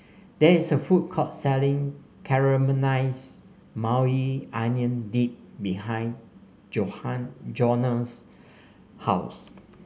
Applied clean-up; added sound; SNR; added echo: none; none; none; none.